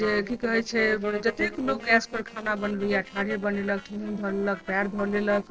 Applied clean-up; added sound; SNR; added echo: neural separator model SepFormer DNS4.